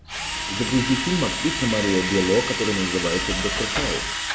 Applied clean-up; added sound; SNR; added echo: none; Drill; 2 dB; none.